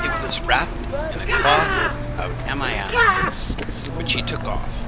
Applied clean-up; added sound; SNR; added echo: none; Bird; -4 dB; none.